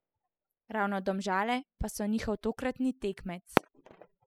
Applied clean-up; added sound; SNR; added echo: classical method spectral subtraction.